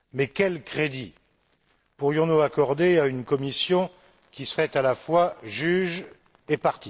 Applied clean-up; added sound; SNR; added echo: neural separator model SepFormer DNS4.